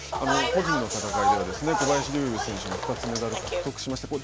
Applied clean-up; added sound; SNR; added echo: none; Bus; -1 dB; none.